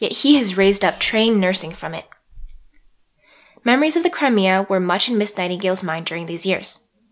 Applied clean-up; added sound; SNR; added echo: none; none; none; none.